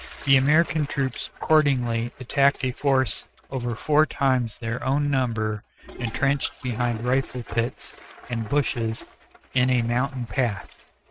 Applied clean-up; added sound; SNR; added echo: neural mask model RNNoise.